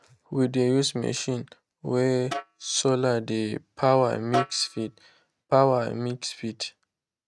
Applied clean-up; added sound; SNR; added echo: neural mask model RNNoise.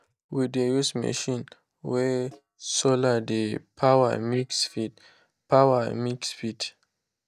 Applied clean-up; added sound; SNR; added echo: neural mask model DeepFilterNet 3.